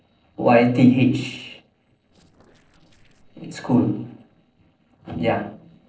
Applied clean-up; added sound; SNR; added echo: neural separator model SepFormer DNS4.